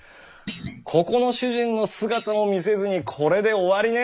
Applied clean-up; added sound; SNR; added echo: neural mask model Resemble Enhance denoiser.